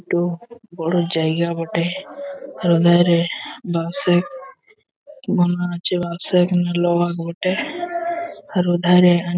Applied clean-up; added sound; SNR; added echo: none; none; none; none.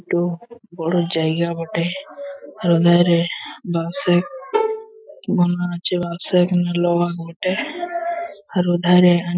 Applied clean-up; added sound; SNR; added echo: classical method Wiener filter.